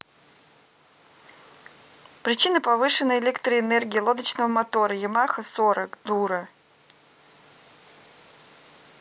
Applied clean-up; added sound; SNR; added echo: none; none; none; none.